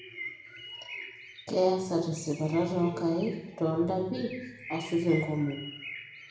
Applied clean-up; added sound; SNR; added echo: none; Bird; 15 dB; reverberation time 0.8 s.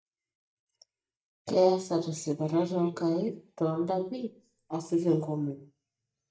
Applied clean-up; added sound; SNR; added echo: neural mask model DeepFilterNet 3.